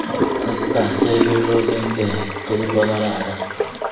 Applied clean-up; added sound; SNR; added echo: none; Toilet flush / Gurgling; 2 dB; reverberation time 0.6 s.